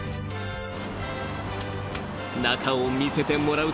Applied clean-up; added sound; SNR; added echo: none; none; none; none.